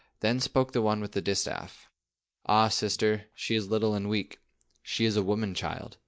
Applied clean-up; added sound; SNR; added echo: neural mask model Resemble Enhance denoiser.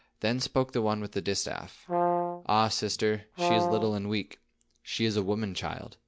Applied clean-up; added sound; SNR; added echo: none; Brass instrument; 0 dB; none.